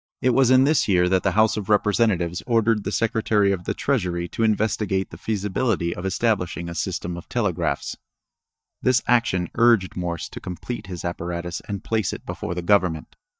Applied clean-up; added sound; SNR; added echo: neural mask model DeepFilterNet 3.